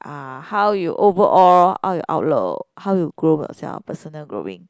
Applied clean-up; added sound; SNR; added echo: none; none; none; none.